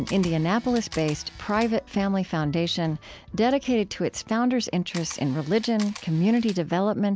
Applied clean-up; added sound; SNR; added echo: none; Camera; 18 dB; none.